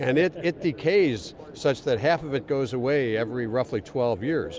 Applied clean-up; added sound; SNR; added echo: none; none; none; none.